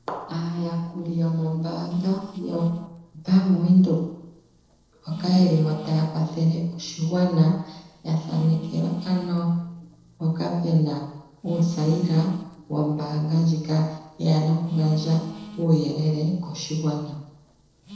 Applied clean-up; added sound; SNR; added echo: neural separator model SepFormer DNS4.